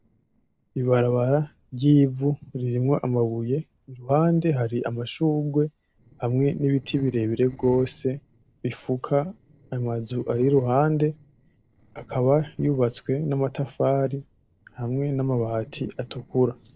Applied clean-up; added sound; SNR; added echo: neural separator model SepFormer DNS4.